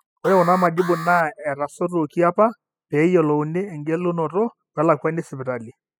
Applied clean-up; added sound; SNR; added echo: classical method spectral subtraction.